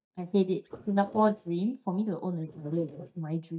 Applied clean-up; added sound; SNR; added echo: neural mask model DeepFilterNet 3.